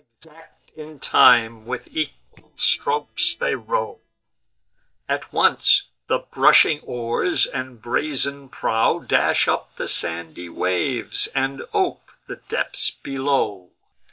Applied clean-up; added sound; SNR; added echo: neural mask model DeepFilterNet 3.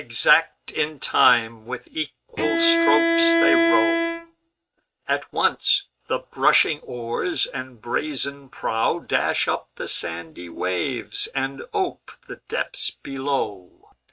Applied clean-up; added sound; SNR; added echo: neural mask model RNNoise.